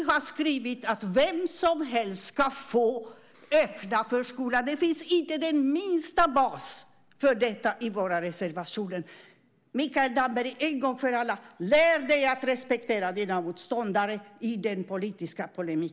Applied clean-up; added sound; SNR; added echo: none; none; none; none.